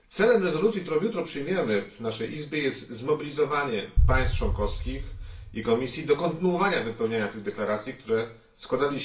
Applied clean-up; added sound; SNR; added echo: none; Boom; 1 dB; reverberation time 0.3 s.